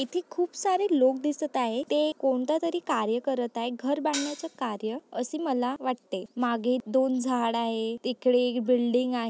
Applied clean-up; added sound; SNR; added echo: none; Hi-hat; 10 dB; none.